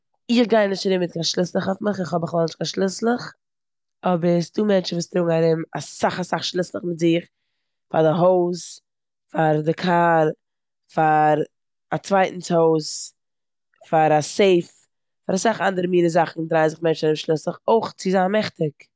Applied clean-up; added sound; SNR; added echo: none; none; none; none.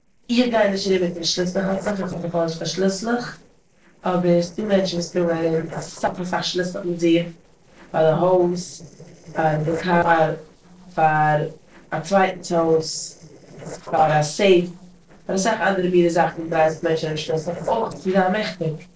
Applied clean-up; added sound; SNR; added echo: neural separator model SepFormer DNS4.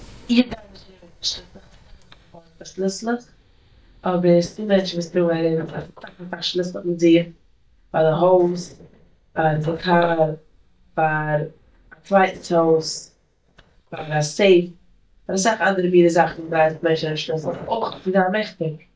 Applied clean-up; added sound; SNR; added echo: neural mask model DeepFilterNet 3.